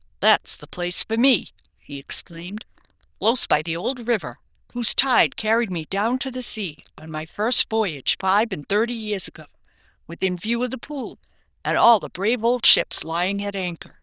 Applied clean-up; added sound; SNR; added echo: neural diffusion model UNIVERSE++.